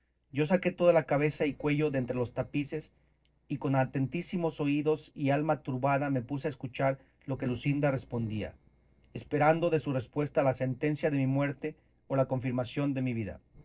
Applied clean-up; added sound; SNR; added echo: neural separator model SepFormer DNS4.